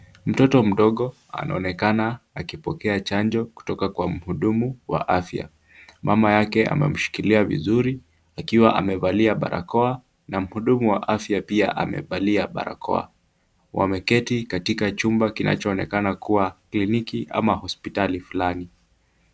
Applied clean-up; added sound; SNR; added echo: none; none; none; none.